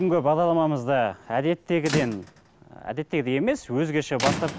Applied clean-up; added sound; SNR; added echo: none; Squeak / Rattle / Slam; 11 dB; none.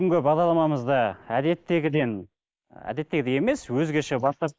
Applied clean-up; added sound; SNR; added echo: neural mask model Resemble Enhance denoiser.